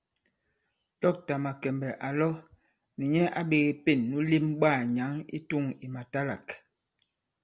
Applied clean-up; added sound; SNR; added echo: none; none; none; none.